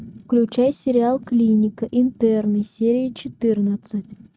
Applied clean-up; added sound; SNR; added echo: neural mask model RNNoise.